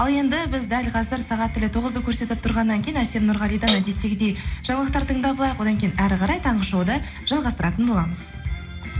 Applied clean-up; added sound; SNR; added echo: none; Hi-hat; -3 dB; reverberation time 0.4 s.